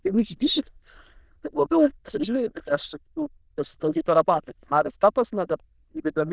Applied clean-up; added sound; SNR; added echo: neural diffusion model UNIVERSE++.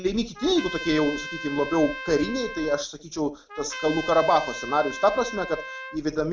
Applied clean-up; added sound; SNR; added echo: none; Trumpet; 11 dB; none.